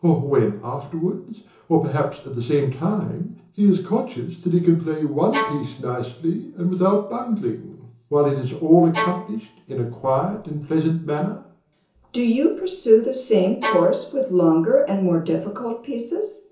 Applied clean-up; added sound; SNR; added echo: none; Bowed string instrument; 7 dB; reverberation time 0.6 s.